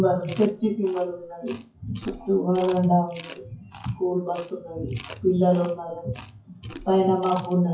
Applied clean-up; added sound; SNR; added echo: classical method WPE with log-MMSE.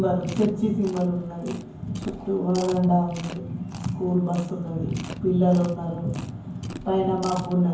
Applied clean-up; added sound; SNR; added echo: none; Chewing, mastication; 18 dB; reverberation time 0.9 s.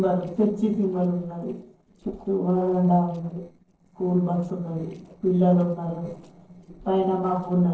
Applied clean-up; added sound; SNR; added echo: neural separator model SepFormer DNS4.